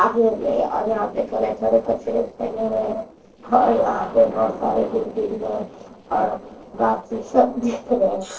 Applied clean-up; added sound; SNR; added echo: neural separator model SepFormer DNS4.